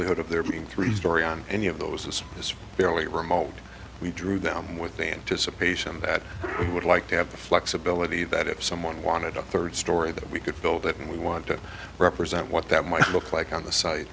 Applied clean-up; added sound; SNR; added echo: none; none; none; none.